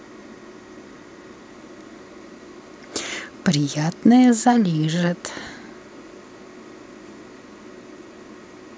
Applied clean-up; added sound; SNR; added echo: none; none; none; none.